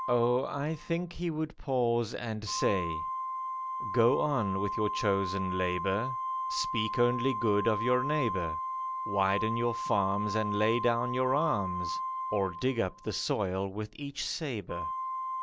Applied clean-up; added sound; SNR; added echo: none; Organ; 5 dB; none.